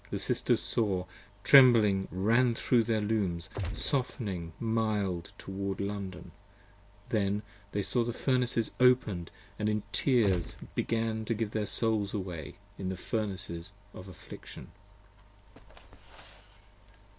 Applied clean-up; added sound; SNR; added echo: none; Gunshot, gunfire; 5 dB; none.